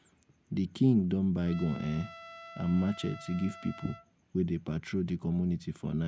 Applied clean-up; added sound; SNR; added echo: none; Trumpet; 18 dB; none.